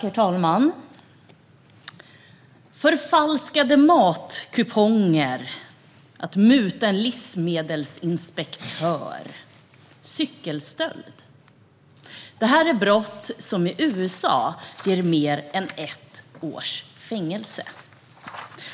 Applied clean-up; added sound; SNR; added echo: none; none; none; none.